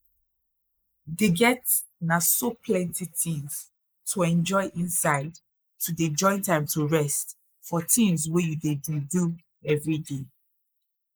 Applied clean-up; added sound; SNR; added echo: neural mask model Resemble Enhance denoiser.